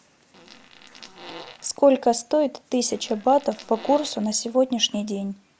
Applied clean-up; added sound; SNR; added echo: none; Fart; 20 dB; none.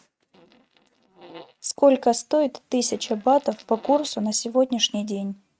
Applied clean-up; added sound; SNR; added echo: neural mask model RNNoise.